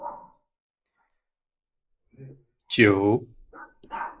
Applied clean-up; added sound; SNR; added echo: neural mask model Resemble Enhance denoiser.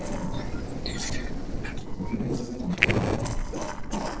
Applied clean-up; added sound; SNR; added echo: neural separator model SepFormer DNS4.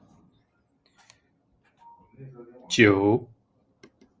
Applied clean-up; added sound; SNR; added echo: none; none; none; none.